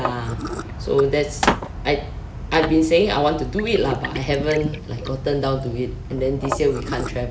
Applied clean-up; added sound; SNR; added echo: none; Liquid; 9 dB; none.